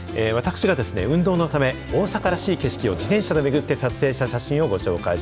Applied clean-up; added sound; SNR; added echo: none; Zipper (clothing) + Bowed string instrument; 17 dB; none.